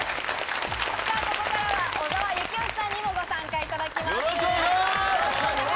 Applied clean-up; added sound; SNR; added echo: none; none; none; none.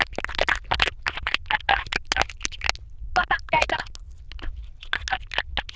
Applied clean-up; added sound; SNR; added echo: neural diffusion model UNIVERSE++.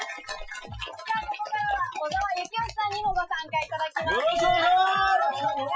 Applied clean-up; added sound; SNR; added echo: classical method Wiener filter.